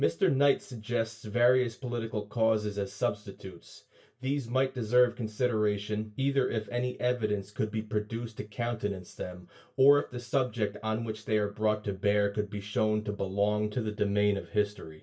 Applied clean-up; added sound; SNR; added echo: none; none; none; reverberation time 0.2 s.